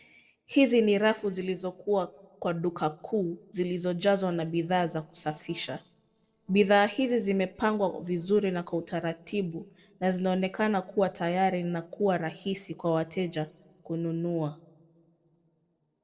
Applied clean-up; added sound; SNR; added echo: neural separator model SepFormer DNS4.